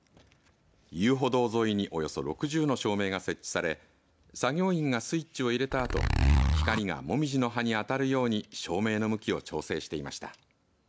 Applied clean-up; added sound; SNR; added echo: none; Zipper (clothing); -4 dB; none.